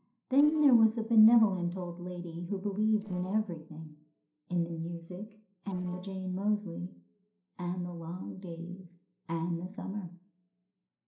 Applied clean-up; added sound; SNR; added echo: neural separator model SepFormer DNS4.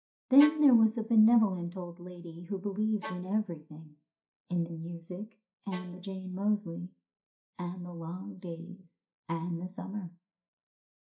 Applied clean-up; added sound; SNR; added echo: neural mask model DeepFilterNet 3.